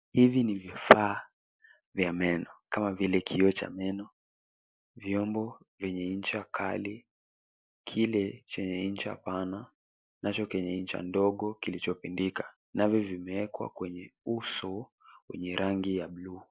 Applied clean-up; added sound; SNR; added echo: neural mask model Resemble Enhance denoiser.